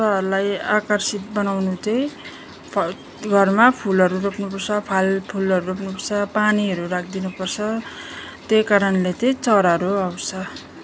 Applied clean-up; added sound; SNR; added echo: none; none; none; none.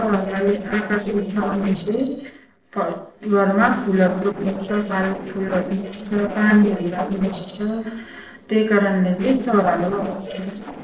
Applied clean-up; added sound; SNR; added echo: neural separator model SepFormer DNS4.